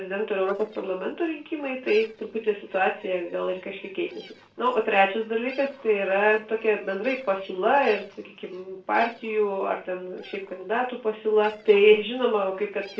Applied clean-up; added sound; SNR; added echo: neural separator model SepFormer DNS4.